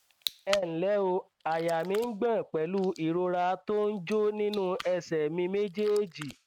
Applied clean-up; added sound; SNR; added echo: neural mask model RNNoise.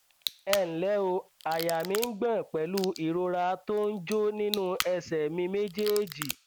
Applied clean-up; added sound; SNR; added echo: none; Crack / Crackle; 11 dB; none.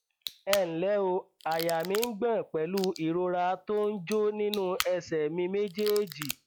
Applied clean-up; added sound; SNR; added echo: classical method log-MMSE.